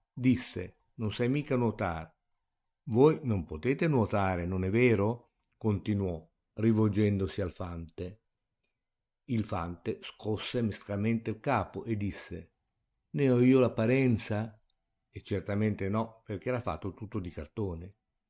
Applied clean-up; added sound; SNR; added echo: neural mask model RNNoise.